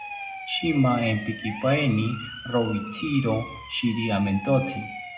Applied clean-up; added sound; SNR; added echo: none; Siren; 12 dB; reverberation time 0.2 s.